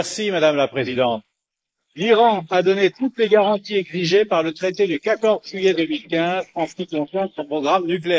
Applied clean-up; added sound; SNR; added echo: neural mask model Resemble Enhance denoiser.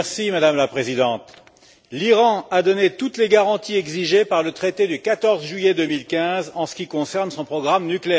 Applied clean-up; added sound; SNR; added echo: none; none; none; none.